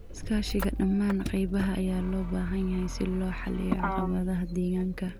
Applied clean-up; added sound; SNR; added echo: none; Motor vehicle (road); 5 dB; none.